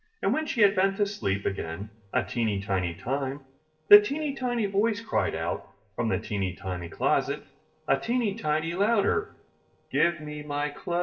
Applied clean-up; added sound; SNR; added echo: neural separator model SepFormer DNS4.